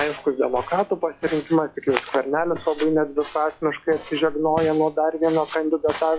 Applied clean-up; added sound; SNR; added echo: classical method log-MMSE.